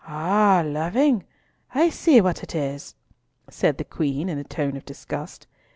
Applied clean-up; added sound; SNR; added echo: none; none; none; none.